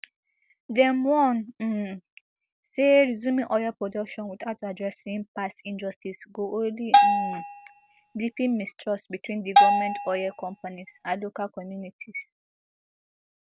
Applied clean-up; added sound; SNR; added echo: none; Bell; -5 dB; none.